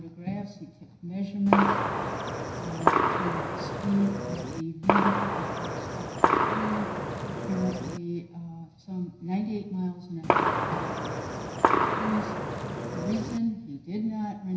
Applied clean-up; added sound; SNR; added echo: none; Gunshot, gunfire; -5 dB; reverberation time 0.9 s.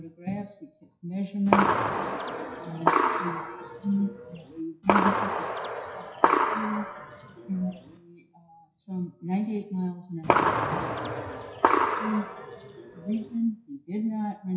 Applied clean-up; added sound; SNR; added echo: classical method WPE with log-MMSE.